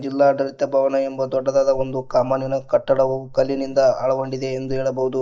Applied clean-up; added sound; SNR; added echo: neural mask model DeepFilterNet 3.